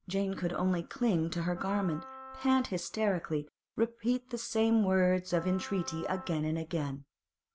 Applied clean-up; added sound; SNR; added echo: none; Wind instrument, woodwind instrument; 17 dB; none.